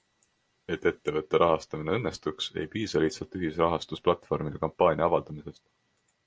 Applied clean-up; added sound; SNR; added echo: none; none; none; none.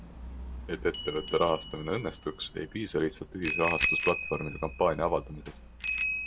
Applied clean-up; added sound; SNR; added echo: none; Bicycle bell; -1 dB; none.